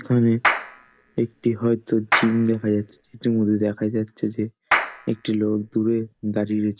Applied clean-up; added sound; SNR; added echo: none; Clapping; 5 dB; none.